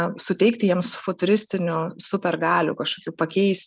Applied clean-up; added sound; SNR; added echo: none; none; none; none.